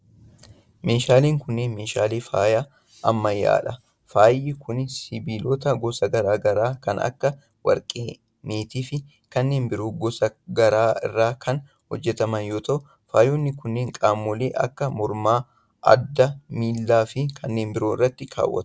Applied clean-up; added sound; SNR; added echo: none; none; none; none.